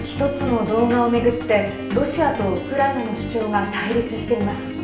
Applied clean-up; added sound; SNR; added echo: none; Piano; 10 dB; reverberation time 0.7 s.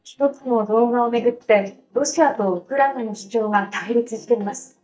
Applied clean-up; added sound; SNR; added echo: neural mask model DeepFilterNet 3.